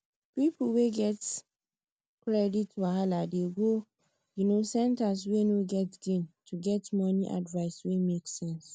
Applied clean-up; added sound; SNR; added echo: none; none; none; none.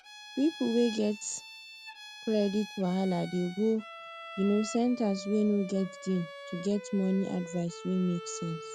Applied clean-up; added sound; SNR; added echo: none; Bowed string instrument; 14 dB; none.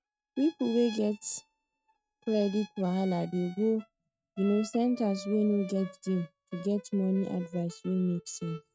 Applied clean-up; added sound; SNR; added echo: neural mask model RNNoise.